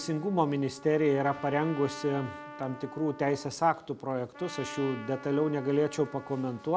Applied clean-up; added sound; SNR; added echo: none; Trumpet; 16 dB; none.